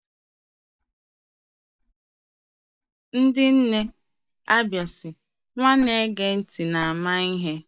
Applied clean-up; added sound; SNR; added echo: neural mask model DeepFilterNet 3.